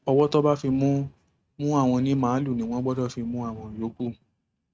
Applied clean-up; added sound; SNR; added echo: neural mask model RNNoise.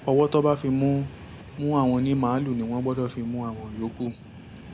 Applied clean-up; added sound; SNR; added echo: none; Train; 17 dB; none.